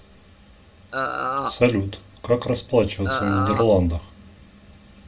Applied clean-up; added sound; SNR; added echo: none; Burping, eructation; 3 dB; reverberation time 0.2 s.